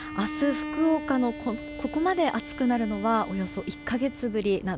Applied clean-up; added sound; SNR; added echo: none; Bowed string instrument; 10 dB; none.